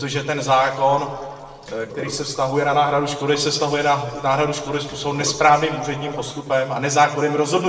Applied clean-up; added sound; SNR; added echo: neural separator model SepFormer DNS4.